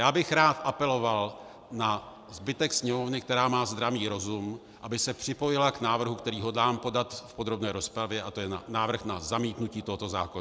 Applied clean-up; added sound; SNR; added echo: none; none; none; none.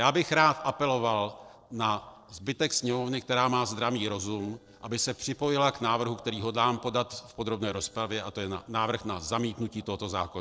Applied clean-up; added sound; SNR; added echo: neural separator model SepFormer DNS4.